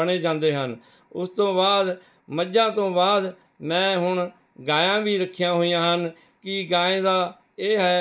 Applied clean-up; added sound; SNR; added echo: none; none; none; none.